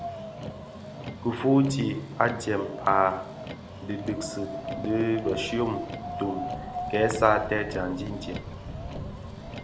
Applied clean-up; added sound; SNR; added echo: none; Wind + Motor vehicle (road); 8 dB; none.